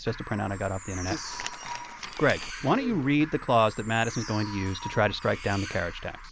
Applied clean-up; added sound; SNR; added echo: none; Bird; 14 dB; none.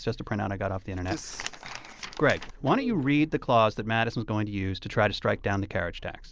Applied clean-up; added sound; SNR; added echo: none; none; none; none.